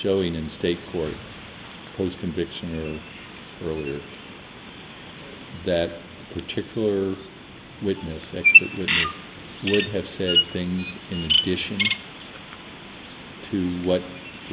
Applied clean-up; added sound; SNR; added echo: none; Bird vocalization, bird call, bird song; 0 dB; none.